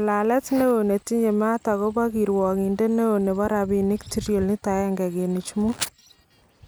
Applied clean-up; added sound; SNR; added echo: none; none; none; none.